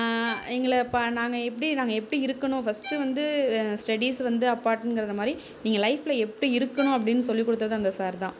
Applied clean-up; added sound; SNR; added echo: none; Bowed string instrument; 18 dB; none.